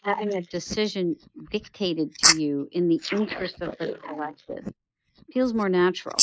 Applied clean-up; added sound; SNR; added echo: neural mask model Resemble Enhance denoiser.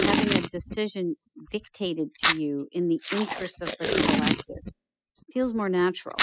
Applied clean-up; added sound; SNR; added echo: classical method spectral subtraction.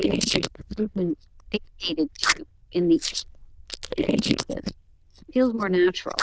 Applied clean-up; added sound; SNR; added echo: neural diffusion model UNIVERSE++.